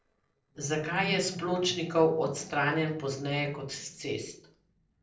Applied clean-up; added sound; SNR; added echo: neural separator model SepFormer DNS4.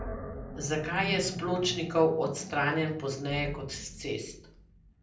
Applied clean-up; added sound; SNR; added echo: none; Animal; 10 dB; reverberation time 0.6 s.